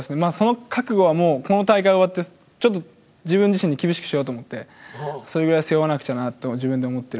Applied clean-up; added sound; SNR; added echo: none; none; none; none.